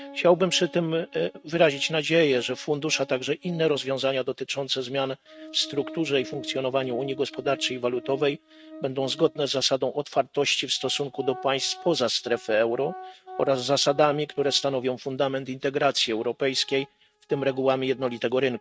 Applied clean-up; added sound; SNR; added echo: neural mask model RNNoise.